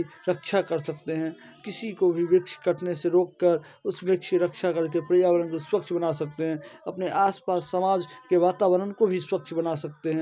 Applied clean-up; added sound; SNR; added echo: none; none; none; none.